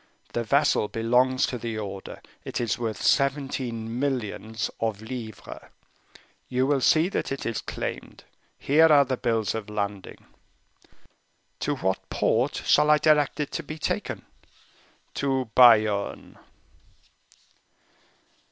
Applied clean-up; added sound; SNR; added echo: none; none; none; none.